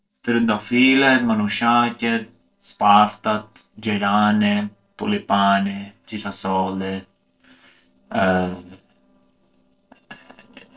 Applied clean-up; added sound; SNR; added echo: neural separator model SepFormer DNS4.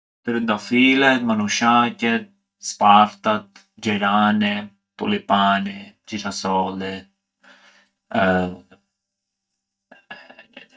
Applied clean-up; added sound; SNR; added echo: neural mask model DeepFilterNet 3.